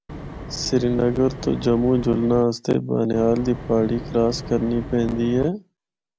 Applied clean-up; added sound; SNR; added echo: none; Wind; 12 dB; none.